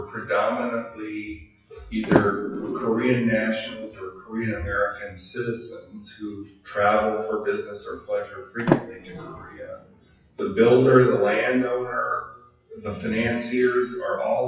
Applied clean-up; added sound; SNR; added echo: classical method WPE with log-MMSE.